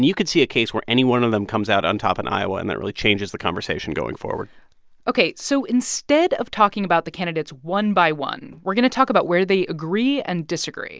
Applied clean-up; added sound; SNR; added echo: none; none; none; none.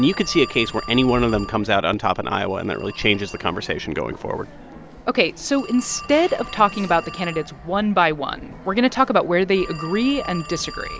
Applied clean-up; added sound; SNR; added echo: none; Telephone; 15 dB; none.